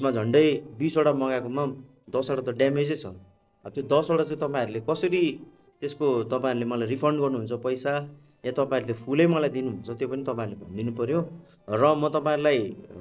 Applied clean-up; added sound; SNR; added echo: neural separator model SepFormer DNS4.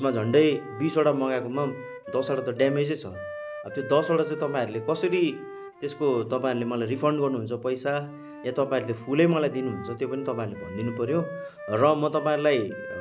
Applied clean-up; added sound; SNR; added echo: none; Wind instrument, woodwind instrument; 14 dB; none.